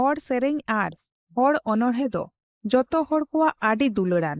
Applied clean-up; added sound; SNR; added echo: neural mask model Resemble Enhance denoiser.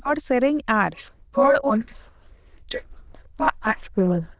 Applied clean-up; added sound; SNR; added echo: neural diffusion model UNIVERSE++.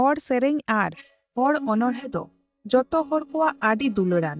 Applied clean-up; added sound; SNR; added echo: neural mask model DeepFilterNet 3.